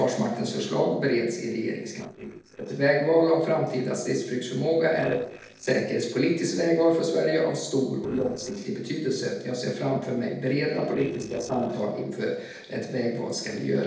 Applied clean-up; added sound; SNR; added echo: neural separator model SepFormer DNS4.